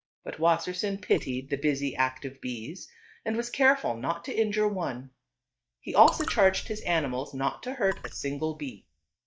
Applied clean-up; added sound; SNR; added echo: neural mask model DeepFilterNet 3.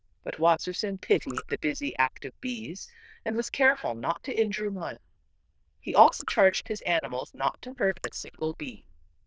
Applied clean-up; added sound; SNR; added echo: neural diffusion model UNIVERSE++.